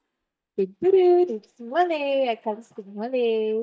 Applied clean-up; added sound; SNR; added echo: neural mask model DeepFilterNet 3.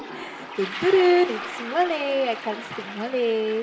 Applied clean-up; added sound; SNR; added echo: none; Toilet flush; 11 dB; reverberation time 0.7 s.